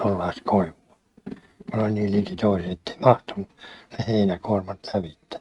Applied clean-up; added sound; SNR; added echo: neural mask model RNNoise.